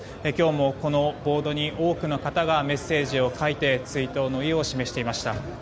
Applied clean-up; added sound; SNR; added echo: none; none; none; none.